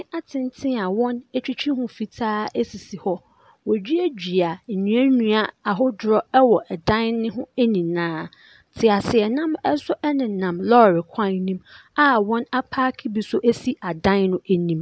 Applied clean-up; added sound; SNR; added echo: none; none; none; none.